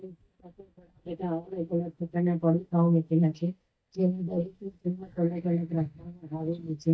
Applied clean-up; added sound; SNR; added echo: neural mask model DeepFilterNet 3.